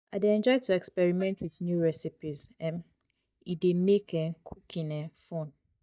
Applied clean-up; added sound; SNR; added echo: neural mask model DeepFilterNet 3.